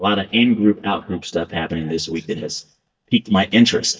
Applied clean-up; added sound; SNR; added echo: neural mask model DeepFilterNet 3.